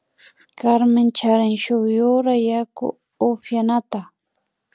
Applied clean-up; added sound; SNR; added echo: none; none; none; none.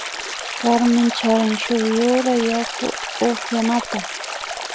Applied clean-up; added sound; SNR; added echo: none; Stream; 8 dB; none.